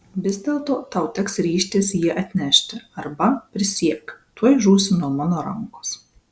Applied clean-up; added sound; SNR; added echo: none; none; none; none.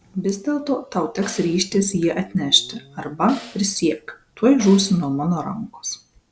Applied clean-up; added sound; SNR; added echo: none; Guitar + Snare drum; 20 dB; none.